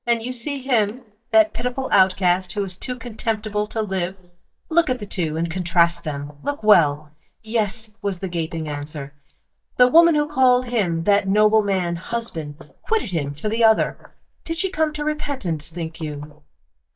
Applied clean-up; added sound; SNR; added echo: neural mask model DeepFilterNet 3.